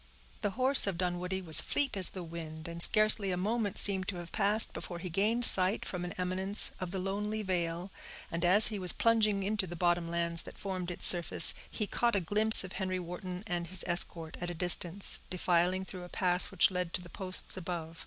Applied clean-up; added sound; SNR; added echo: none; none; none; none.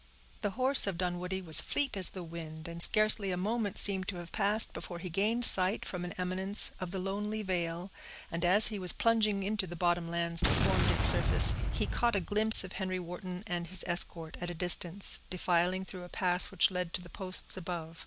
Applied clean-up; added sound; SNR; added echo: none; Explosion; 1 dB; none.